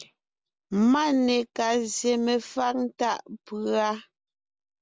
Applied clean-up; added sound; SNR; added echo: none; none; none; none.